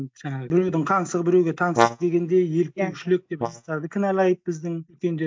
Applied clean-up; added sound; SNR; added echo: neural mask model DeepFilterNet 3.